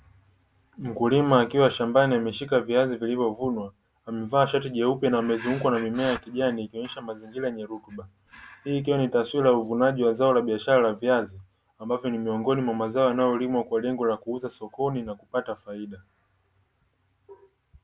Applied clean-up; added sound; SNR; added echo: none; none; none; none.